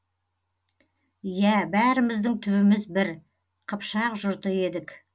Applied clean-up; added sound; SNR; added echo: none; none; none; none.